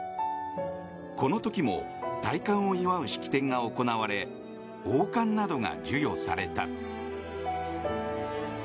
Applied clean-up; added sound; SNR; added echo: none; none; none; none.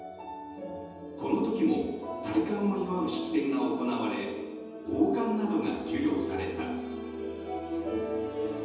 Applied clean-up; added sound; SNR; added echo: none; none; none; reverberation time 1.1 s.